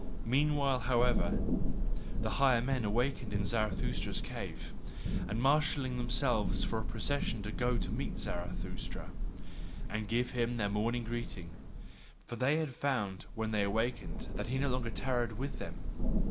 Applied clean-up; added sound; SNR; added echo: none; Thunder / Rain; -1 dB; none.